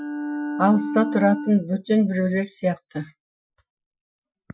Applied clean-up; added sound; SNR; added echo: classical method Wiener filter.